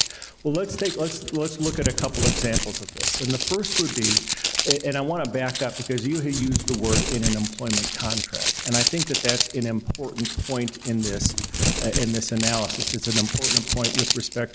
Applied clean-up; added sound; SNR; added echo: none; Crumpling, crinkling; -1 dB; none.